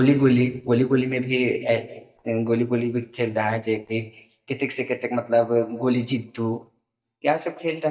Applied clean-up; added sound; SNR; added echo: neural mask model DeepFilterNet 3.